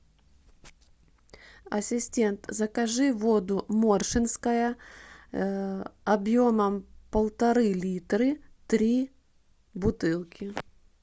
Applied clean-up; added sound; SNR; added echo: none; none; none; none.